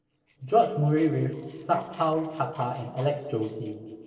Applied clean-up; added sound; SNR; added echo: neural separator model SepFormer DNS4.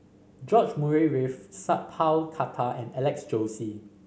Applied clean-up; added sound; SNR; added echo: none; none; none; none.